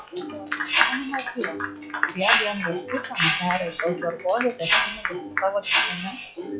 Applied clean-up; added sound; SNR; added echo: classical method log-MMSE.